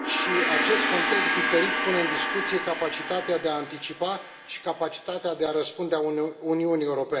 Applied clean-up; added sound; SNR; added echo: none; Gong; 2 dB; reverberation time 1.7 s.